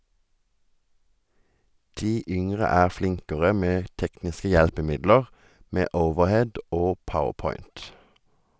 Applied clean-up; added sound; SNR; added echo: none; Knock; 17 dB; none.